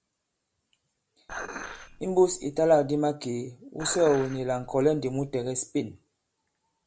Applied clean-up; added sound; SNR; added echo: none; Dishes, pots, and pans; 14 dB; none.